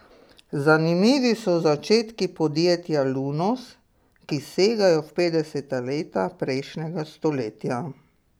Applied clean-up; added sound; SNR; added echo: none; none; none; none.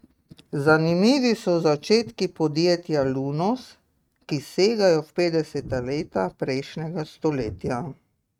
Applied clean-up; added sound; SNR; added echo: neural mask model RNNoise.